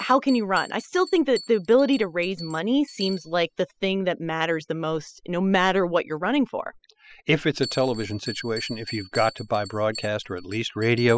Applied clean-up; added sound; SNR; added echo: classical method spectral subtraction.